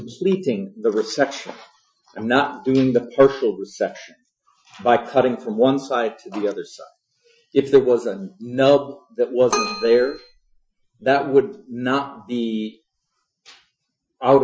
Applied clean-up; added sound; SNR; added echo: classical method Wiener filter.